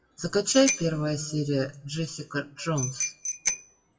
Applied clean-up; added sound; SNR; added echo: classical method WPE with log-MMSE.